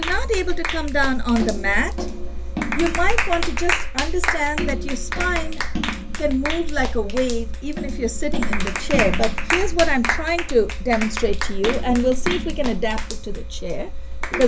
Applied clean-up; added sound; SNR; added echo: none; Clapping; 9 dB; none.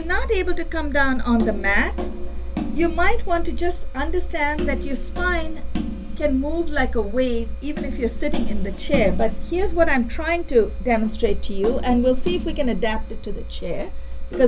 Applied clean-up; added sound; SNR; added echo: none; none; none; none.